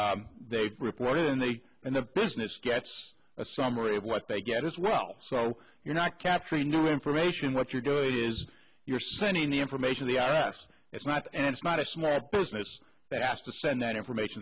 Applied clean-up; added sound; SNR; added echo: none; none; none; none.